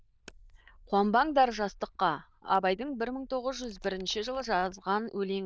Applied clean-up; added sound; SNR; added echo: neural diffusion model UNIVERSE++.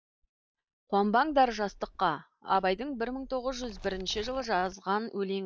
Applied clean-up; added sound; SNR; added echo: neural mask model DeepFilterNet 3.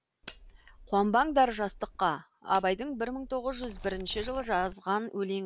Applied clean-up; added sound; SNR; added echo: none; Cutlery, silverware + Animal; 15 dB; none.